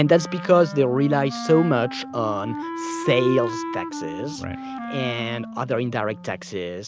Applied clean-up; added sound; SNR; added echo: none; Wind instrument, woodwind instrument; 9 dB; none.